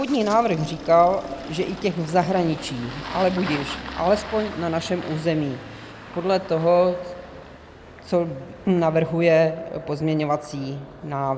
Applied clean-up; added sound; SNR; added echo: none; Engine starting; 15 dB; none.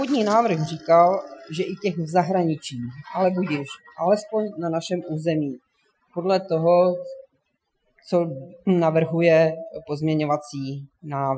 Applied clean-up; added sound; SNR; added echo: classical method Wiener filter.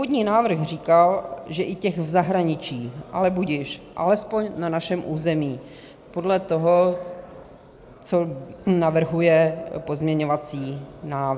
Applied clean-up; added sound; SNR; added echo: none; none; none; none.